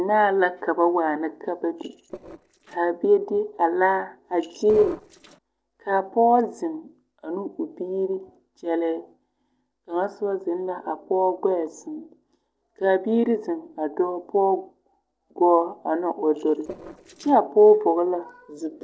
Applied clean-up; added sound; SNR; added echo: neural separator model SepFormer DNS4.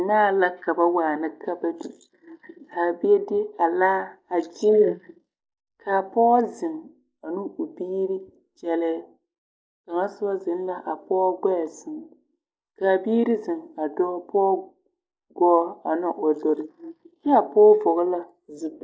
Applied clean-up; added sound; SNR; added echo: neural mask model Resemble Enhance denoiser.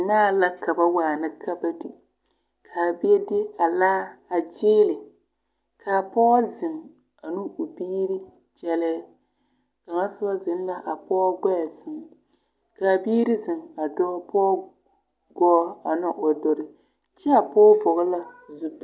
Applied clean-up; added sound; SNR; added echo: none; none; none; none.